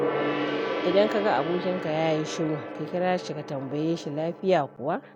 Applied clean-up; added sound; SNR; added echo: none; Gong; 4 dB; none.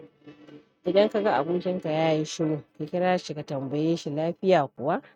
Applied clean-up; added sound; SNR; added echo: neural mask model RNNoise.